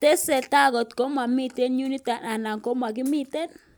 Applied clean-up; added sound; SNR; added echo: none; none; none; none.